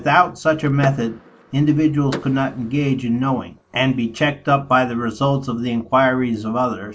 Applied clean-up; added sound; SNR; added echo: none; Door / Car; 18 dB; none.